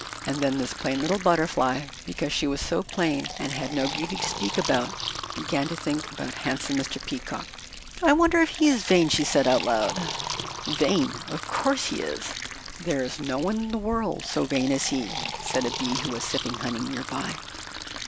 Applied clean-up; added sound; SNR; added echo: none; Fill (with liquid); 8 dB; none.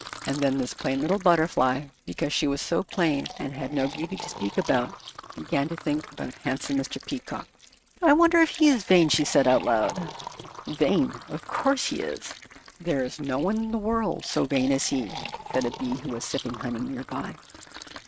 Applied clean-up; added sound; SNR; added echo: neural mask model RNNoise.